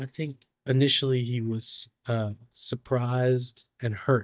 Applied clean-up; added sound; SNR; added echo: neural mask model DeepFilterNet 3.